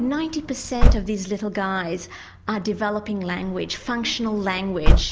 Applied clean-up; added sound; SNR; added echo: none; Slam / Car; -3 dB; none.